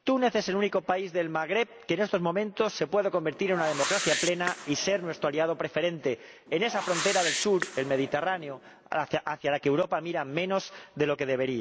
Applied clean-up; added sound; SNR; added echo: none; Whoosh, swoosh, swish; 8 dB; none.